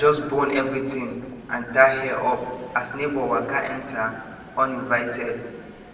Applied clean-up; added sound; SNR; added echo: none; Train; 19 dB; reverberation time 1.1 s.